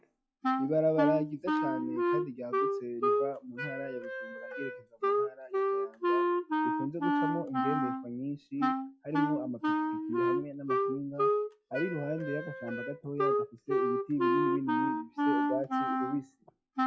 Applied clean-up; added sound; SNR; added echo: classical method log-MMSE.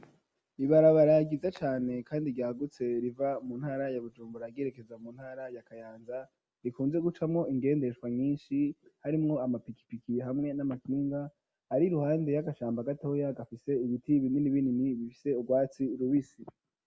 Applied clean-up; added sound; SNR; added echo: none; none; none; none.